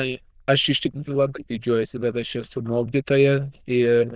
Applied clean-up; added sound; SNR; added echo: neural diffusion model UNIVERSE++.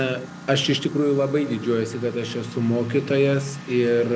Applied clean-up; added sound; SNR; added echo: none; Engine; 16 dB; none.